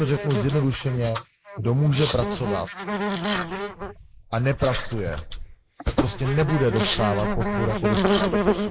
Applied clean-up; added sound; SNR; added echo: neural mask model Resemble Enhance denoiser.